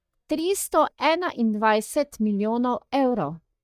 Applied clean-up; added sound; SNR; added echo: neural mask model DeepFilterNet 3.